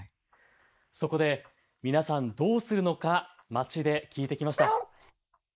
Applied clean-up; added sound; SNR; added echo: neural mask model Resemble Enhance denoiser.